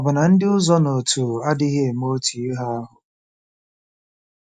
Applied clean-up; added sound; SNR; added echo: none; none; none; none.